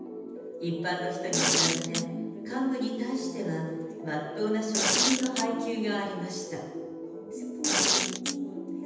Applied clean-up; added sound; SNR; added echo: none; Tearing; -5 dB; reverberation time 1.1 s.